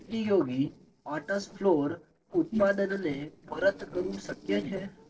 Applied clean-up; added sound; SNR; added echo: neural separator model SepFormer DNS4.